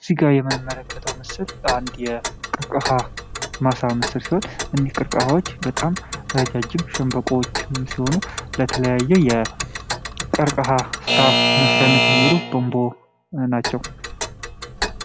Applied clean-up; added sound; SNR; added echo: none; Alarm / Clock; 3 dB; none.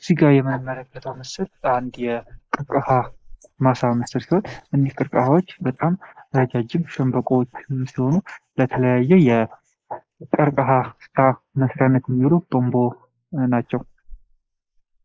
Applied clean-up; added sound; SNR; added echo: neural mask model Resemble Enhance denoiser.